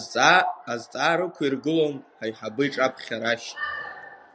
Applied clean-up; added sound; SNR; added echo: none; none; none; none.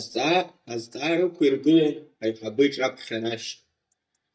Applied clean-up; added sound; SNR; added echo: neural mask model DeepFilterNet 3.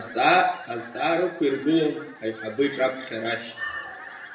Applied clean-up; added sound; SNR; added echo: none; Fowl; 17 dB; reverberation time 0.6 s.